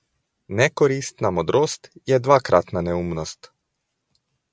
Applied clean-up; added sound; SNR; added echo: none; none; none; none.